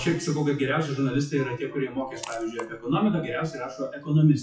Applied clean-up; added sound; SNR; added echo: classical method WPE with log-MMSE.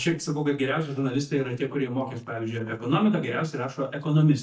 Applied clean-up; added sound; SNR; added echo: neural mask model DeepFilterNet 3.